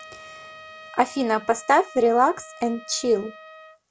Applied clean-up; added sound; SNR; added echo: none; Trumpet; 20 dB; none.